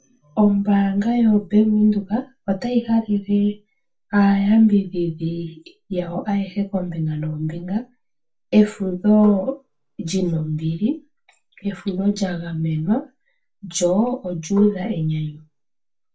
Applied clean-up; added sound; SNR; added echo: none; Marimba, xylophone; 19 dB; reverberation time 0.2 s.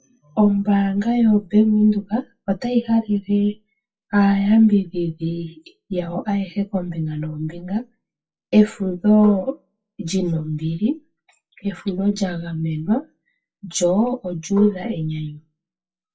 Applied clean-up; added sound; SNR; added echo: classical method WPE with log-MMSE.